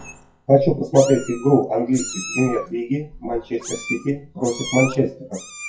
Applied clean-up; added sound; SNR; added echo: classical method WPE with log-MMSE.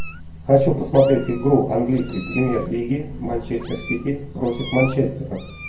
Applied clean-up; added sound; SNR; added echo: none; Meow; 15 dB; reverberation time 0.2 s.